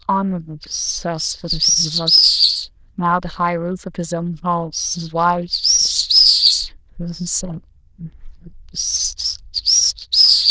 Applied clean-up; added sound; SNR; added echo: neural diffusion model UNIVERSE++.